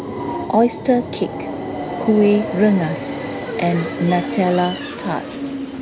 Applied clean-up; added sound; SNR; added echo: none; Subway, metro, underground; 6 dB; none.